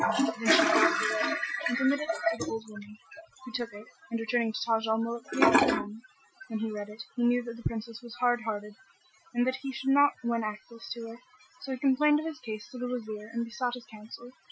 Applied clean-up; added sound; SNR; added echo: classical method Wiener filter.